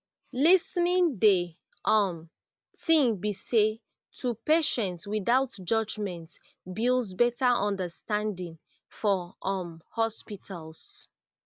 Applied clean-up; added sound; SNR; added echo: none; none; none; none.